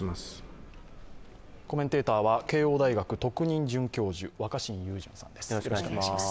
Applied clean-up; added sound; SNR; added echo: none; none; none; none.